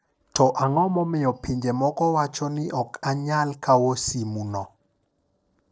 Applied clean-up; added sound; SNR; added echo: neural separator model SepFormer DNS4.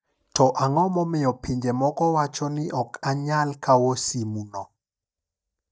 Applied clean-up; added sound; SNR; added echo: neural mask model DeepFilterNet 3.